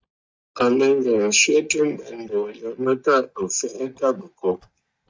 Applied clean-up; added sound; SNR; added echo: neural mask model DeepFilterNet 3.